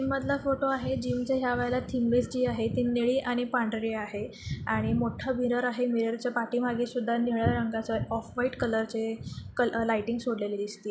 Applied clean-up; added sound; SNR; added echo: none; none; none; none.